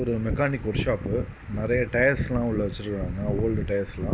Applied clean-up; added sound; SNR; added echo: none; none; none; none.